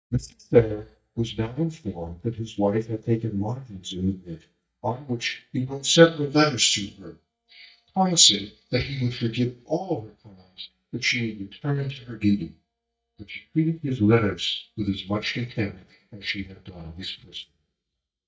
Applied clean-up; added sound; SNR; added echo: neural mask model DeepFilterNet 3.